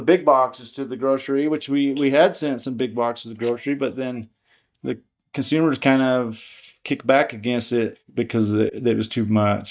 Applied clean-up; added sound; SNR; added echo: neural mask model DeepFilterNet 3.